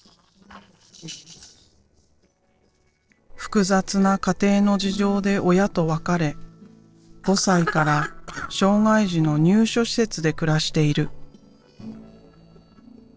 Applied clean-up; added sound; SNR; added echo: neural separator model SepFormer DNS4.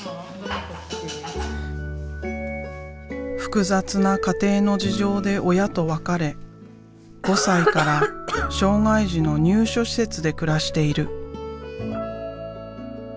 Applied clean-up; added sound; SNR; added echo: none; Cough; 1 dB; none.